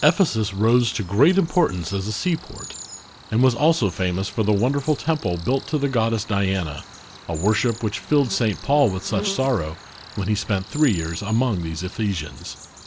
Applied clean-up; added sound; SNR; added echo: none; Cricket; 17 dB; none.